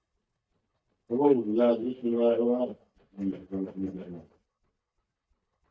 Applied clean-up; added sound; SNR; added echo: neural mask model DeepFilterNet 3.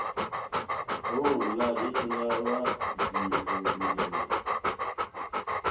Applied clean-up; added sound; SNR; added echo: none; Dog; -4 dB; reverberation time 0.6 s.